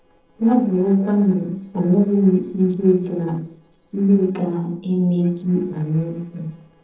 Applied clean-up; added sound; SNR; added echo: neural separator model SepFormer DNS4.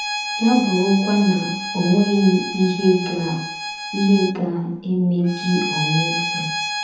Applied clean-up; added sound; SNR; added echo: none; Bowed string instrument; 8 dB; reverberation time 1.0 s.